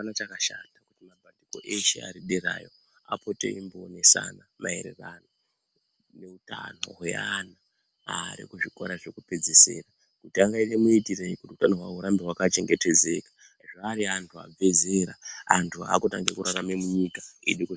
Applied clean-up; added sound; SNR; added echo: none; none; none; none.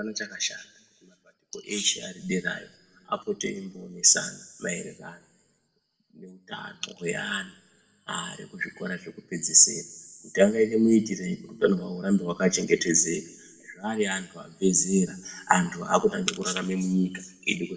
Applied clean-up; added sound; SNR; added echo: none; none; none; reverberation time 1.1 s.